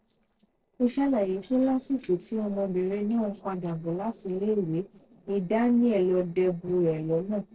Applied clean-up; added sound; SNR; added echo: neural separator model SepFormer DNS4.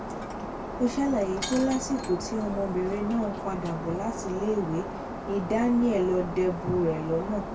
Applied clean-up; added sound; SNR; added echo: none; Shatter; 7 dB; reverberation time 0.1 s.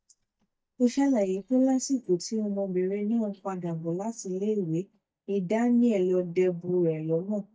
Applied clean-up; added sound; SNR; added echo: neural mask model DeepFilterNet 3.